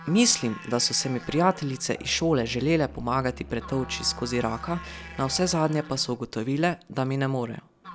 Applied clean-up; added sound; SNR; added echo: none; Musical instrument + Musical instrument; 16 dB; none.